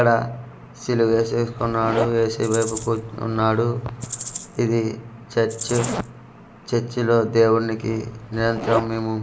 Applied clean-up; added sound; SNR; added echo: none; Zipper (clothing) + Rattle (instrument); 11 dB; none.